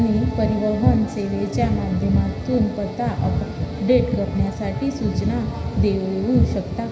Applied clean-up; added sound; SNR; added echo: none; Musical instrument; 16 dB; reverberation time 0.9 s.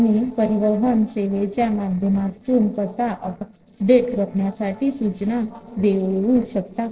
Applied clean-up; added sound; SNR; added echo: neural separator model SepFormer DNS4.